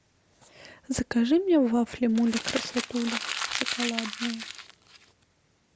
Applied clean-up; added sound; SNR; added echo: none; Crumpling, crinkling; 6 dB; none.